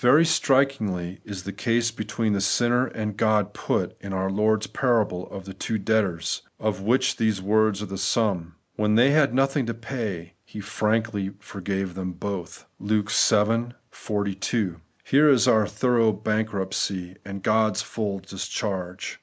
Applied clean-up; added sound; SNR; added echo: none; none; none; none.